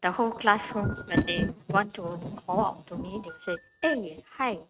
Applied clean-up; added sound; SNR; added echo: neural mask model RNNoise.